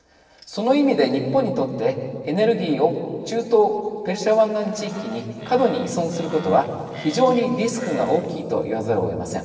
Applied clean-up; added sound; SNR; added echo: neural separator model SepFormer DNS4.